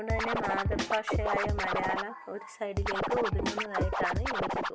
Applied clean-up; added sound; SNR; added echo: none; Scratching (performance technique); -4 dB; none.